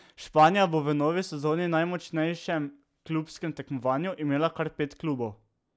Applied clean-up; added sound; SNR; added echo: none; none; none; none.